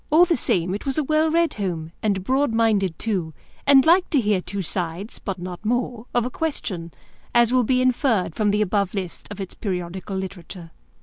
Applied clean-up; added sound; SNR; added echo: none; none; none; none.